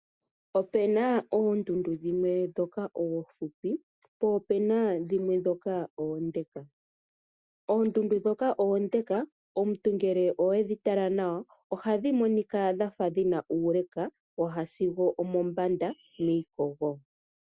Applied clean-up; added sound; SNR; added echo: none; none; none; none.